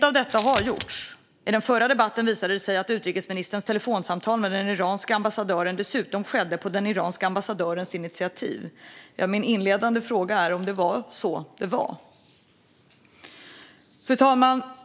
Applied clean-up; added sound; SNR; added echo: none; Coin (dropping); 10 dB; none.